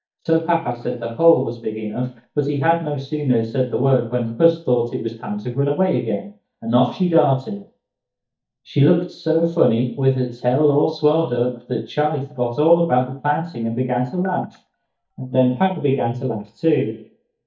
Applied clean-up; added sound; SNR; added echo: neural mask model DeepFilterNet 3.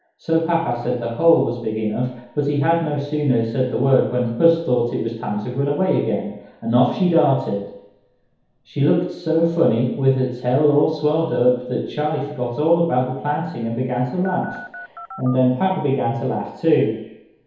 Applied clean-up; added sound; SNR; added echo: none; Telephone; 15 dB; reverberation time 2.2 s.